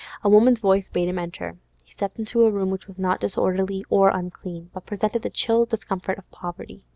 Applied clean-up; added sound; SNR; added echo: none; none; none; none.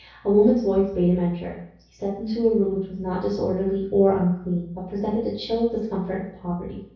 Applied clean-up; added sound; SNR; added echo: none; none; none; reverberation time 0.6 s.